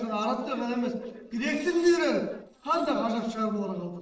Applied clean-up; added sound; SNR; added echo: neural separator model SepFormer DNS4.